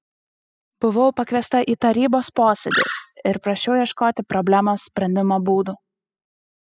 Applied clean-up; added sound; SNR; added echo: classical method spectral subtraction.